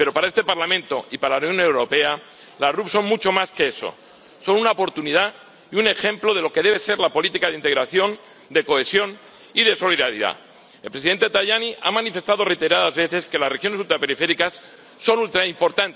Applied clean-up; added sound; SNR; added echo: none; none; none; none.